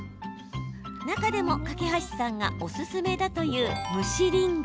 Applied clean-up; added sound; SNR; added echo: none; none; none; none.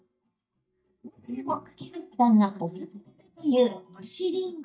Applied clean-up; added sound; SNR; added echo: neural mask model DeepFilterNet 3.